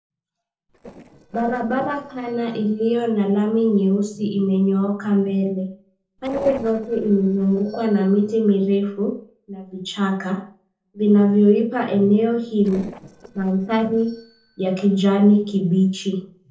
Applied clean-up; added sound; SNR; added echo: neural separator model SepFormer DNS4.